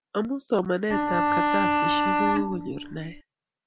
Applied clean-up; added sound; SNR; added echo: none; Bowed string instrument; -5 dB; none.